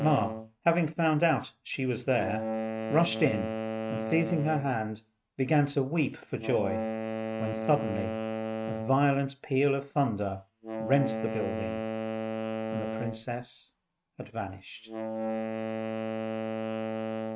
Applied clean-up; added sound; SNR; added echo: neural mask model RNNoise.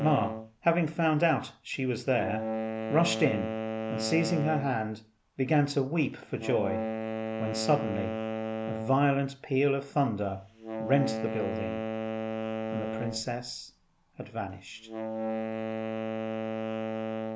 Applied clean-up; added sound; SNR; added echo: none; Wind instrument, woodwind instrument; 4 dB; none.